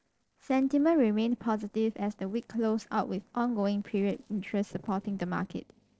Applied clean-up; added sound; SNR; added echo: neural separator model SepFormer DNS4.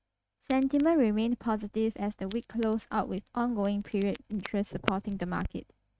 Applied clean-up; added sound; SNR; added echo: neural mask model RNNoise.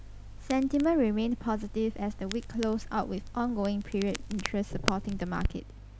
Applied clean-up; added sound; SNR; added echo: none; Crackle; 7 dB; none.